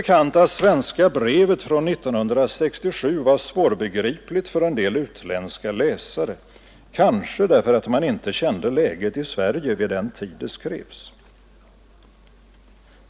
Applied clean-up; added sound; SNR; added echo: none; Door; 20 dB; none.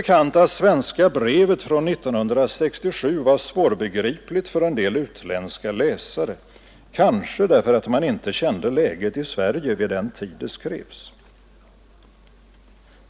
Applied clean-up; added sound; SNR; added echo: none; none; none; none.